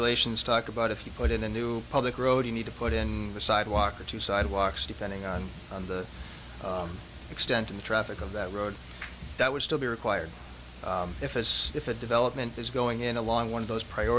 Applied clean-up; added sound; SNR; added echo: none; none; none; none.